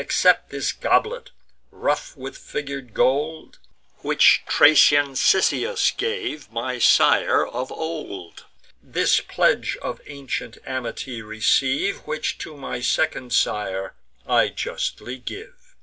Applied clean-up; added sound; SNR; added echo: none; none; none; none.